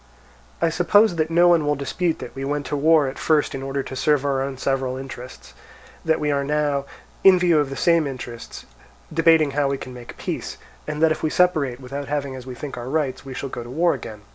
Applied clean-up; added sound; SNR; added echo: none; none; none; none.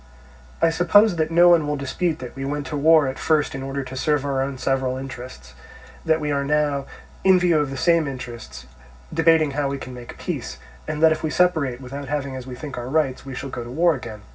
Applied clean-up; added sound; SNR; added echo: none; none; none; reverberation time 0.4 s.